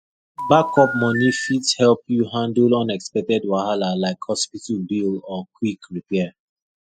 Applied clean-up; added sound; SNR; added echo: classical method spectral subtraction.